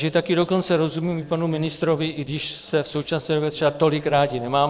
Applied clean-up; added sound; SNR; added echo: neural separator model SepFormer DNS4.